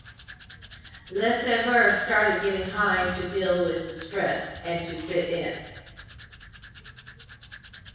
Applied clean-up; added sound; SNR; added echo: none; Domestic sounds, home sounds; 17 dB; reverberation time 1.0 s.